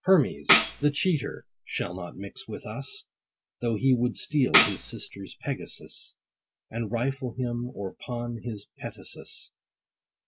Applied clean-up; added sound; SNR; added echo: none; Tambourine; -2 dB; none.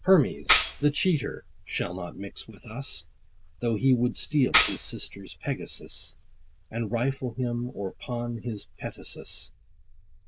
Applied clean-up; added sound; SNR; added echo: neural diffusion model UNIVERSE++.